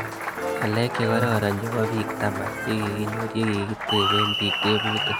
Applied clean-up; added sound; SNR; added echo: none; Applause; 1 dB; none.